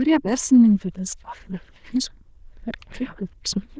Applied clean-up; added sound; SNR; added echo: neural diffusion model UNIVERSE++.